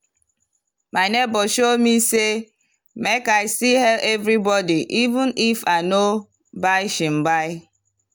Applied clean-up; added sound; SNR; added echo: none; none; none; none.